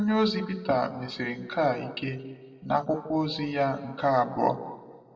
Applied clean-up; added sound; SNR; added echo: none; none; none; reverberation time 1.5 s.